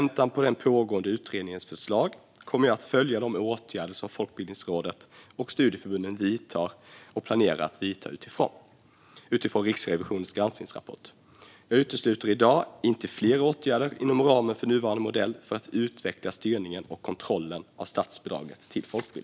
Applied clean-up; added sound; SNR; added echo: none; none; none; none.